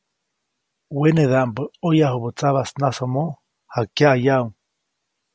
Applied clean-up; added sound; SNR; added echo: none; none; none; none.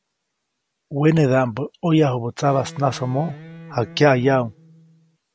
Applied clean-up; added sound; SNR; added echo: none; Electric guitar; 19 dB; none.